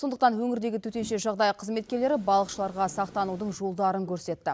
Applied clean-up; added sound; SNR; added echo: none; none; none; none.